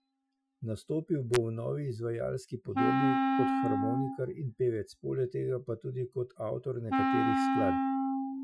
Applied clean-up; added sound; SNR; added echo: classical method Wiener filter.